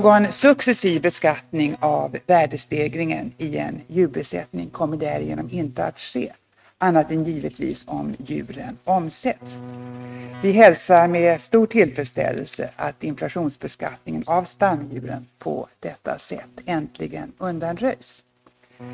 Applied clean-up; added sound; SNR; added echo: neural mask model RNNoise.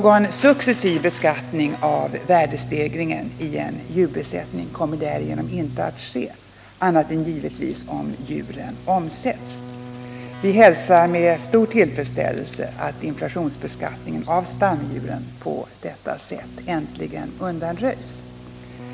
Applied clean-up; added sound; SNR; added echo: none; Keyboard (musical); 14 dB; none.